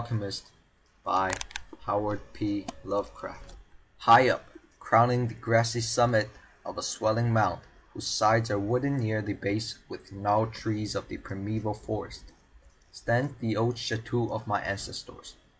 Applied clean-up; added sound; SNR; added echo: none; none; none; none.